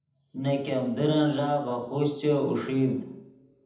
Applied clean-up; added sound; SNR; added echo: none; none; none; reverberation time 0.8 s.